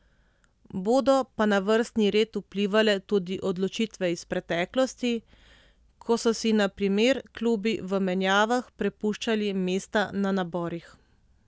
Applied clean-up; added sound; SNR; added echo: none; none; none; none.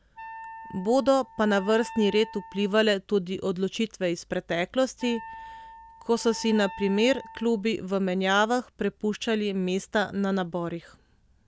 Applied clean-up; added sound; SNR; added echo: none; Wind instrument, woodwind instrument; 16 dB; none.